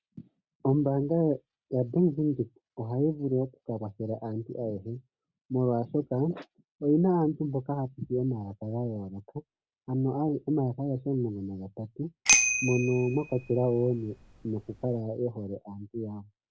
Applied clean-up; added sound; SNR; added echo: none; Bicycle bell; 1 dB; none.